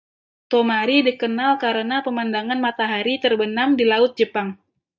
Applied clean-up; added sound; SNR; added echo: neural mask model DeepFilterNet 3.